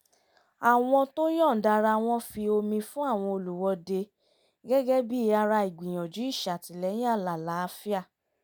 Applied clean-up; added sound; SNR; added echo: none; none; none; none.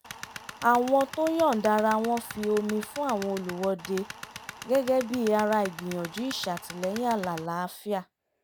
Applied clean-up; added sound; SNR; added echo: none; Tools; 14 dB; none.